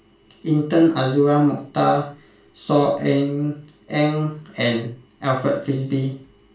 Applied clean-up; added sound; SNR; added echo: none; none; none; reverberation time 0.3 s.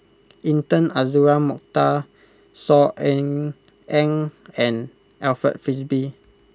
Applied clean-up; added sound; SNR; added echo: none; none; none; none.